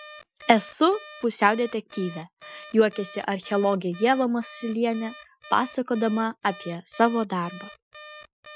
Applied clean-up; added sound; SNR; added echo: classical method Wiener filter.